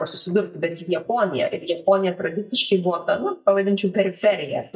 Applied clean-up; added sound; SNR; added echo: neural mask model DeepFilterNet 3.